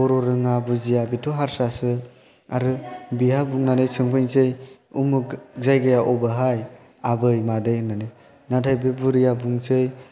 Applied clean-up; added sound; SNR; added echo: none; none; none; none.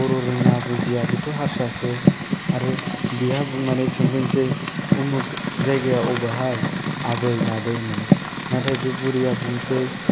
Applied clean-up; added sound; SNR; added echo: none; Fire; -1 dB; none.